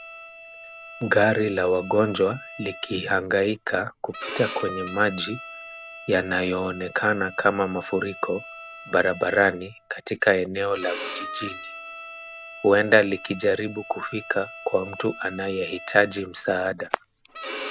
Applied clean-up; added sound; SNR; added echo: none; Bowed string instrument; 14 dB; none.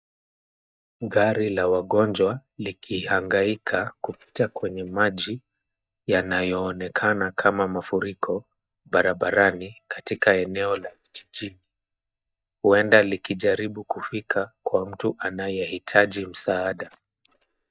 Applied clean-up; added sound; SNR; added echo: neural mask model DeepFilterNet 3.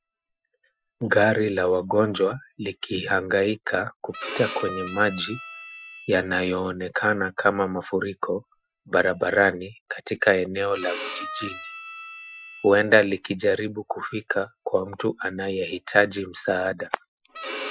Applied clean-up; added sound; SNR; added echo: classical method Wiener filter.